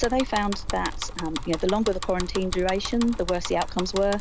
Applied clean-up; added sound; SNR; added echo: none; Bicycle; 6 dB; none.